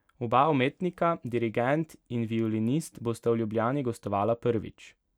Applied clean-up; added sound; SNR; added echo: none; none; none; none.